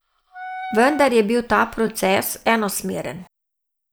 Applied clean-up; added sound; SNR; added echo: none; Wind instrument, woodwind instrument; 12 dB; none.